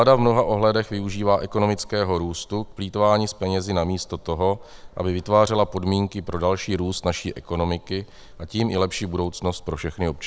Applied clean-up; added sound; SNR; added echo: none; Squeak / Walk, footsteps; 18 dB; none.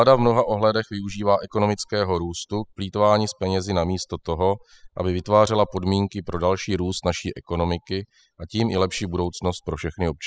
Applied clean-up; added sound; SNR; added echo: classical method spectral subtraction.